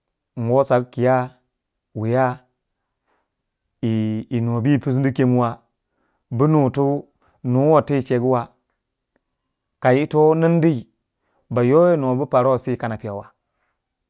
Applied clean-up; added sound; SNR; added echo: none; none; none; none.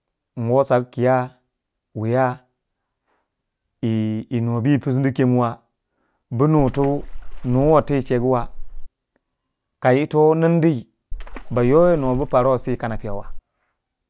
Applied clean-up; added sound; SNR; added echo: none; Water / Splash, splatter; 7 dB; none.